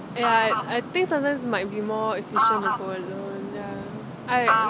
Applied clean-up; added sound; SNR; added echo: none; Fowl; 1 dB; none.